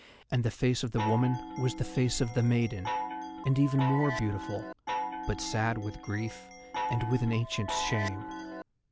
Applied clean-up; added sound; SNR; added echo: none; Chime; 7 dB; none.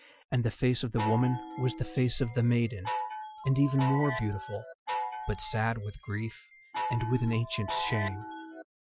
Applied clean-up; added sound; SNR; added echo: classical method Wiener filter.